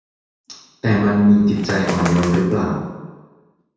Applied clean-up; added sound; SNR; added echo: none; Bird; 13 dB; reverberation time 1.2 s.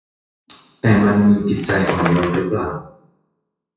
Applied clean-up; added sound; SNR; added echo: classical method WPE with log-MMSE.